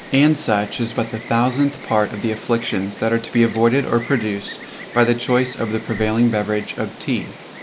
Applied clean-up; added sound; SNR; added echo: none; Insect; 16 dB; none.